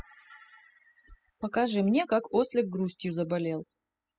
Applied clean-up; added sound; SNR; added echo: classical method spectral subtraction.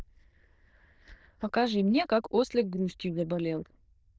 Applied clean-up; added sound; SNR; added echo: neural diffusion model UNIVERSE++.